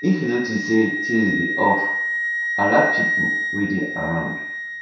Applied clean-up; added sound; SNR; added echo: none; Wind instrument, woodwind instrument; 2 dB; reverberation time 0.7 s.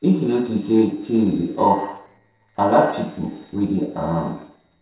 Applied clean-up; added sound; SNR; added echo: neural separator model SepFormer DNS4.